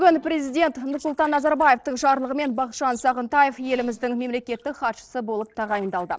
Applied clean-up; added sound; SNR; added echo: neural separator model SepFormer DNS4.